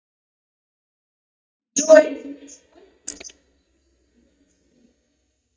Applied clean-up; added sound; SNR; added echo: neural mask model DeepFilterNet 3.